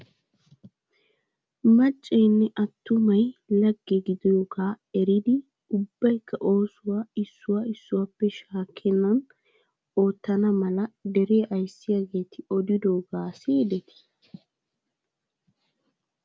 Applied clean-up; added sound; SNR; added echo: none; none; none; none.